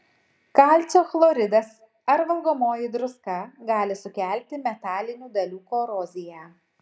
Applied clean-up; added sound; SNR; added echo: none; none; none; none.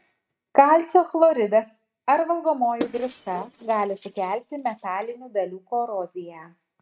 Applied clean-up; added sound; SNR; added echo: neural mask model RNNoise.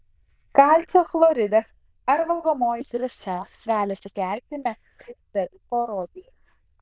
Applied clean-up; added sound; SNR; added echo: neural diffusion model UNIVERSE++.